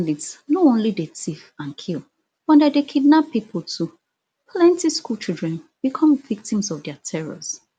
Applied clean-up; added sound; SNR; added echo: none; none; none; none.